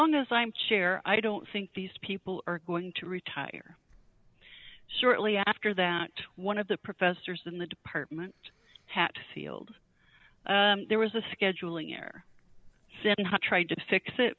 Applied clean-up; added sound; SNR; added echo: none; none; none; none.